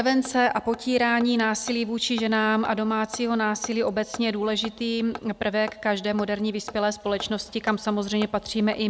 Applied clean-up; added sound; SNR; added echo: none; Hammer; 20 dB; none.